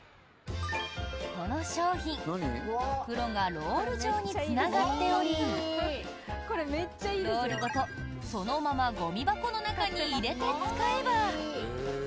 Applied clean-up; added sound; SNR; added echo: none; none; none; none.